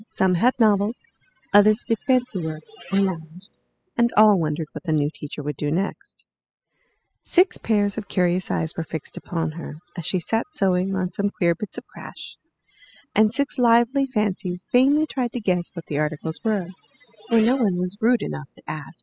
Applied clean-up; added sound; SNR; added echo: classical method spectral subtraction.